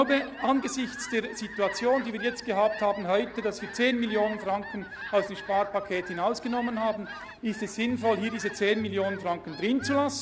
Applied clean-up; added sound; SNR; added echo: none; Fowl; 13 dB; none.